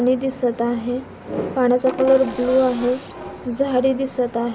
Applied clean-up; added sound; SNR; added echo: none; Percussion; 13 dB; none.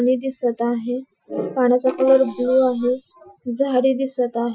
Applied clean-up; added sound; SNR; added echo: classical method Wiener filter.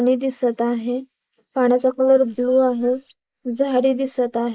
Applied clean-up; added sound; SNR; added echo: neural mask model Resemble Enhance denoiser.